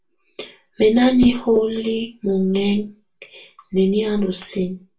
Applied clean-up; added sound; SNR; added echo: none; none; none; reverberation time 0.2 s.